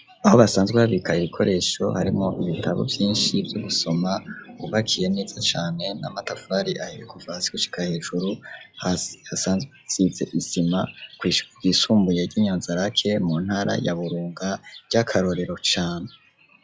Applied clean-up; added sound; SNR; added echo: classical method log-MMSE.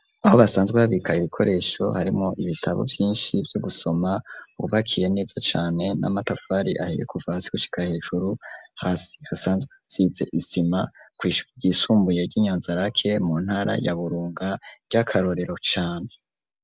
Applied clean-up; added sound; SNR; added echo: none; none; none; none.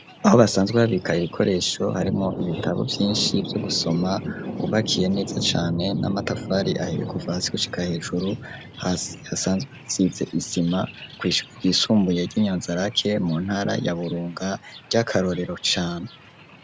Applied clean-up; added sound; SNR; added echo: none; Thunder; 12 dB; none.